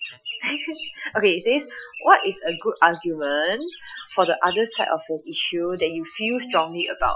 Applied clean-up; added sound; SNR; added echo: classical method Wiener filter.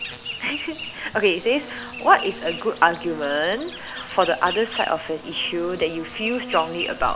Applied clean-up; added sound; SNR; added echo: none; Insect; 11 dB; none.